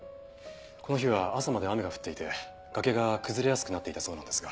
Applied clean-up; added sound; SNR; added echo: none; none; none; none.